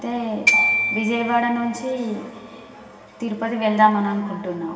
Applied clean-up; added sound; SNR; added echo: none; Glockenspiel; 2 dB; reverberation time 2.7 s.